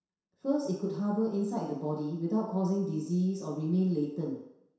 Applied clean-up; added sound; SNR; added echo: none; none; none; reverberation time 0.7 s.